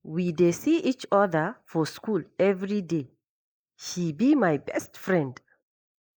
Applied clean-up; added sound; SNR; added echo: neural mask model Resemble Enhance denoiser.